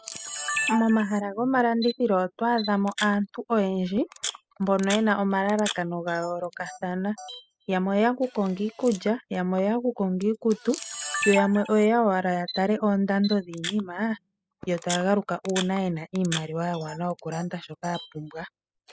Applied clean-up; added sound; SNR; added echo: classical method spectral subtraction.